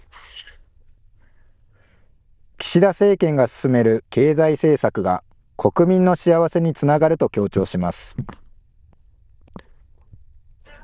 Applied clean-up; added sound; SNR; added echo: neural diffusion model UNIVERSE++.